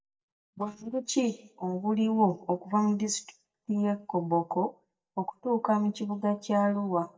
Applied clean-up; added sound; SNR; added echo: neural mask model DeepFilterNet 3.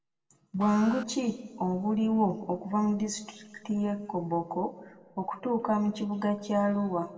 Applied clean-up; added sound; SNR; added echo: none; Alarm; 17 dB; reverberation time 1.2 s.